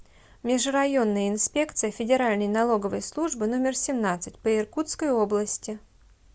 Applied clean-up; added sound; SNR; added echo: none; none; none; none.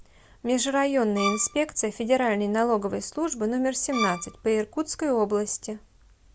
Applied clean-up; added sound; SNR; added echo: none; Bowed string instrument; 6 dB; none.